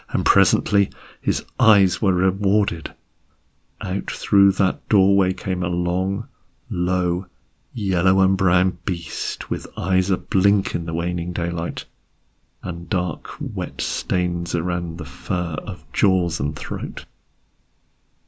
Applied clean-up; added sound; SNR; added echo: none; none; none; none.